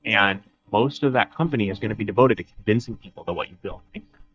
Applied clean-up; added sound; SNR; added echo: neural mask model DeepFilterNet 3.